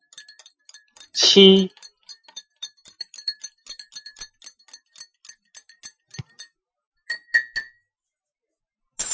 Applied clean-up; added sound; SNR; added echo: classical method Wiener filter.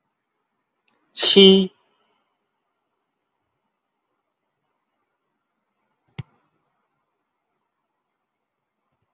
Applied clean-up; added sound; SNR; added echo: none; none; none; none.